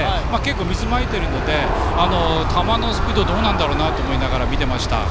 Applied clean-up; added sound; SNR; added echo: none; Aircraft; -2 dB; none.